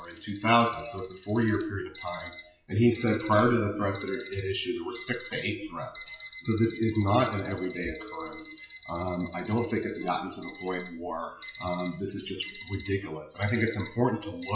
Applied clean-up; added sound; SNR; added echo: classical method WPE with log-MMSE.